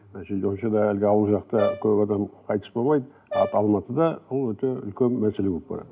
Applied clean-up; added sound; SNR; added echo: none; Brass instrument; 9 dB; none.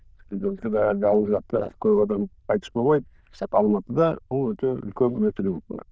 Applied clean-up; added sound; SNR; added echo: neural diffusion model UNIVERSE++.